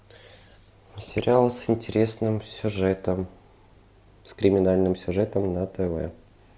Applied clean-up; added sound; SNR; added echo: none; none; none; none.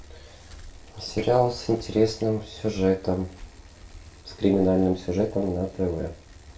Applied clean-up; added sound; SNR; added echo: none; Bicycle; 20 dB; reverberation time 0.2 s.